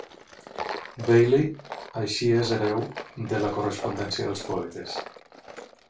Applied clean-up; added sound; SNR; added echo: none; Tools; 12 dB; reverberation time 0.2 s.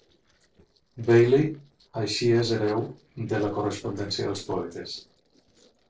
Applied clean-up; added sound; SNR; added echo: neural separator model SepFormer DNS4.